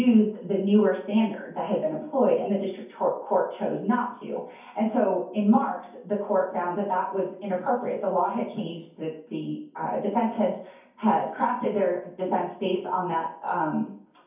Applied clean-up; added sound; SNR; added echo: none; none; none; reverberation time 0.6 s.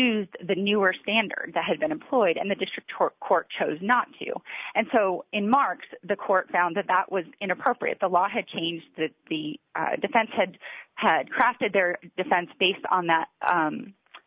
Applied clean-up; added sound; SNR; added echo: none; none; none; none.